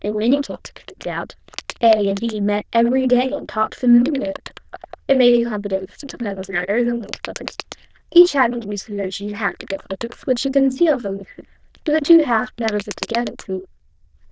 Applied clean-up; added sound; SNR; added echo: neural diffusion model UNIVERSE++.